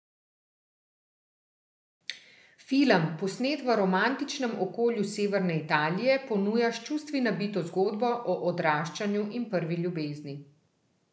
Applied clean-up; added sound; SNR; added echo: none; none; none; none.